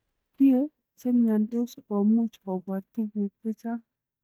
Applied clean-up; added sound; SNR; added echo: neural mask model DeepFilterNet 3.